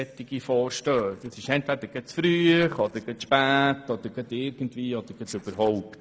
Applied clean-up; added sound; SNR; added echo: neural separator model SepFormer DNS4.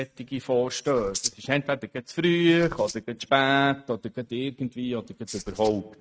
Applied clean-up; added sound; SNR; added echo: neural mask model RNNoise.